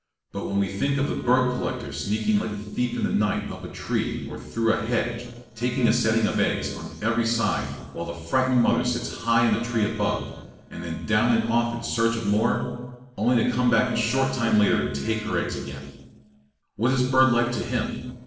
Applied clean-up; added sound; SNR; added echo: neural separator model SepFormer DNS4.